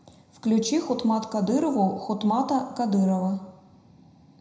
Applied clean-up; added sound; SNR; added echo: none; none; none; reverberation time 0.6 s.